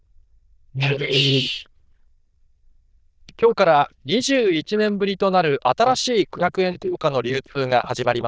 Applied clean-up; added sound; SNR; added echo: neural diffusion model UNIVERSE++.